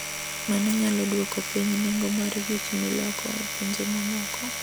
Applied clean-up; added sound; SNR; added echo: none; Domestic sounds, home sounds; 5 dB; none.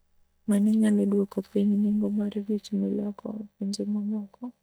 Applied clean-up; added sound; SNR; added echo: neural mask model DeepFilterNet 3.